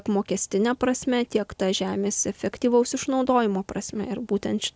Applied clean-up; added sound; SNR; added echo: none; none; none; none.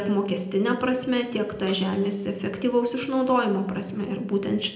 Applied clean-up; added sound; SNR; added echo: none; Tambourine; 11 dB; reverberation time 0.7 s.